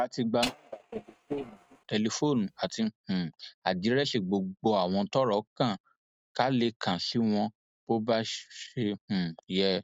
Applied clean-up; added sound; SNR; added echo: neural mask model RNNoise.